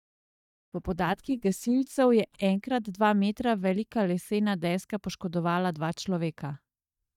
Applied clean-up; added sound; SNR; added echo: neural mask model DeepFilterNet 3.